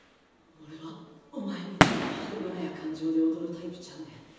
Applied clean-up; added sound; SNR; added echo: none; Fireworks; -2 dB; reverberation time 1.1 s.